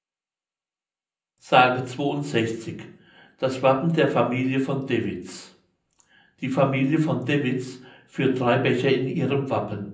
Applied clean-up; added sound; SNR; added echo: none; none; none; reverberation time 0.6 s.